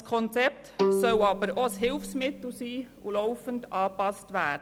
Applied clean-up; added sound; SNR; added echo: none; Bowed string instrument; 5 dB; none.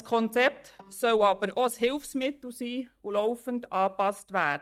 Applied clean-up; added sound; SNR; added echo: neural mask model DeepFilterNet 3.